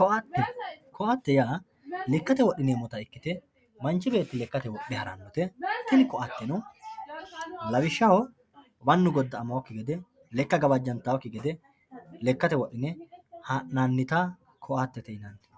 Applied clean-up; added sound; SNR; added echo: none; none; none; none.